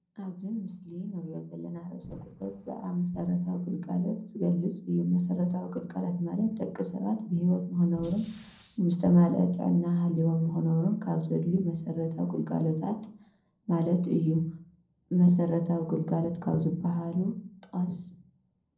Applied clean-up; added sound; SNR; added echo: neural separator model SepFormer DNS4.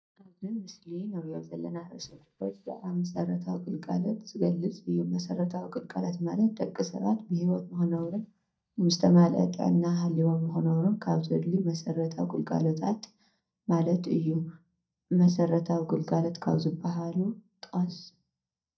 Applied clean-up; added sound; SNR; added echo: neural mask model DeepFilterNet 3.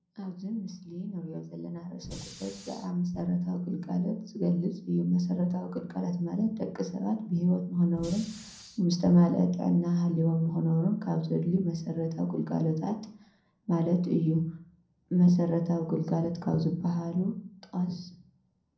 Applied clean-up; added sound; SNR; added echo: none; Fire; 17 dB; reverberation time 0.5 s.